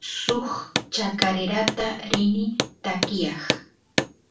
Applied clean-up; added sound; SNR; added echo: none; Hammer; 3 dB; reverberation time 0.3 s.